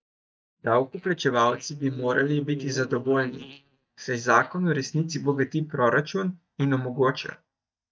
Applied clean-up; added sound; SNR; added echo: neural mask model DeepFilterNet 3.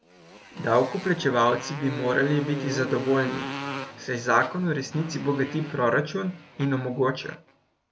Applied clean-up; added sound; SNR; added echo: none; Motorcycle; 11 dB; none.